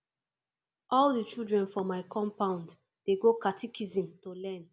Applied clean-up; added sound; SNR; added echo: none; none; none; none.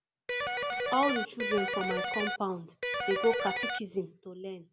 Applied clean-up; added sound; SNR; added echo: none; Electric guitar; -1 dB; none.